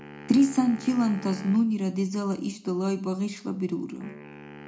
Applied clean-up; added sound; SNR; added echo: none; Wind instrument, woodwind instrument; 18 dB; reverberation time 0.4 s.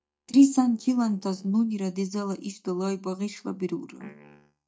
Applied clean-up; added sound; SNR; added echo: neural mask model DeepFilterNet 3.